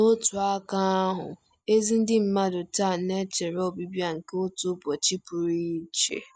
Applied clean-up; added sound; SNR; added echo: none; none; none; none.